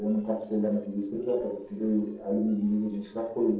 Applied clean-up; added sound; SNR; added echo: neural separator model SepFormer DNS4.